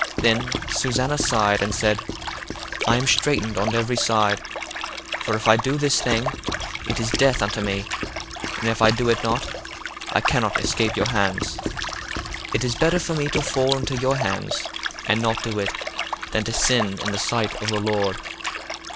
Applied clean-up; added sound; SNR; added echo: none; Liquid + Writing; 5 dB; none.